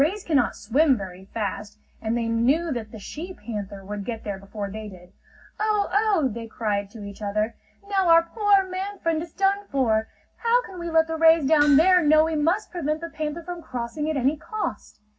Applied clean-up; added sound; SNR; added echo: none; Hammer; 17 dB; reverberation time 0.4 s.